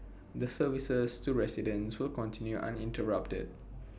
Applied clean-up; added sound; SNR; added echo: none; none; none; none.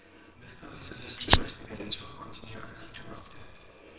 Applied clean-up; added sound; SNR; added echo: neural separator model SepFormer WHAMR!.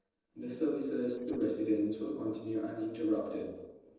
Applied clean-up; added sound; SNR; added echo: neural separator model SepFormer DNS4.